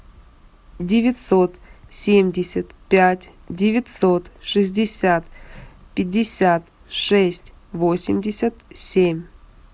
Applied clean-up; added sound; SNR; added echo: none; none; none; none.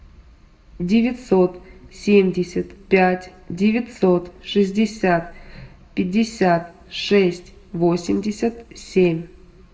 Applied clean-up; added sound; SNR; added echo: none; none; none; reverberation time 0.6 s.